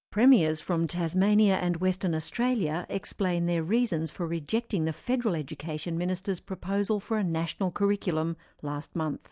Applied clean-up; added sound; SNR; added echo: none; none; none; none.